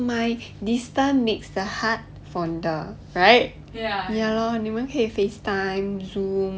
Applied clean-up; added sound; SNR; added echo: none; none; none; none.